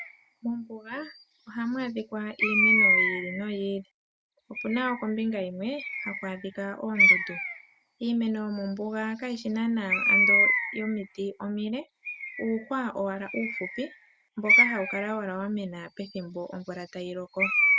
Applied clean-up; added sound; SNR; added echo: none; Bird; -3 dB; none.